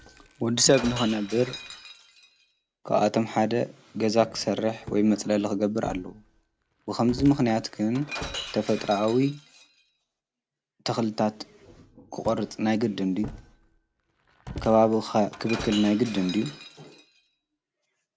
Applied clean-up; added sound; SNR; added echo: none; Shatter; 15 dB; none.